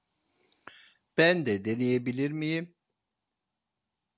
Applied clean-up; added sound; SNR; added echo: none; none; none; none.